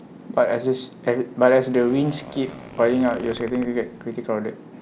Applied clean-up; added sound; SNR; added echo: none; Zipper (clothing); 19 dB; none.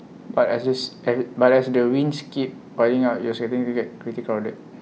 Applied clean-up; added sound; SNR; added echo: none; none; none; none.